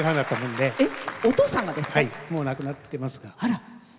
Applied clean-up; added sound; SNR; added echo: none; none; none; none.